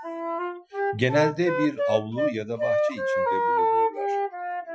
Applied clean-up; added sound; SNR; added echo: classical method Wiener filter.